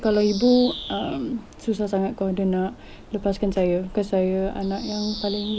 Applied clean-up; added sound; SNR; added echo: none; Bird vocalization, bird call, bird song; 14 dB; none.